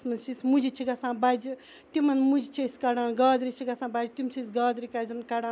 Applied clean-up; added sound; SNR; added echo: none; none; none; none.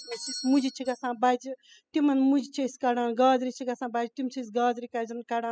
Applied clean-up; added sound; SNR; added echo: classical method spectral subtraction.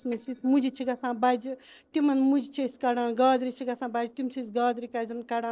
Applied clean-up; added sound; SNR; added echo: neural separator model SepFormer DNS4.